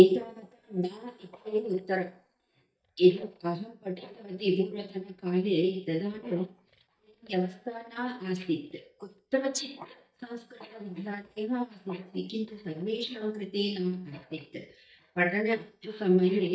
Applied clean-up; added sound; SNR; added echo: neural mask model DeepFilterNet 3.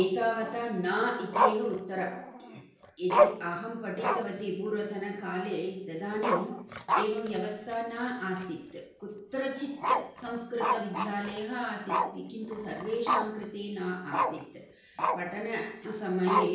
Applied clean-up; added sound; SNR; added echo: none; Growling; 0 dB; reverberation time 0.5 s.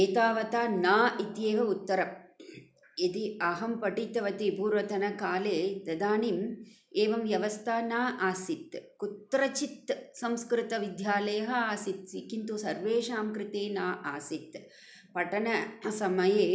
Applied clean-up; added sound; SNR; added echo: none; none; none; none.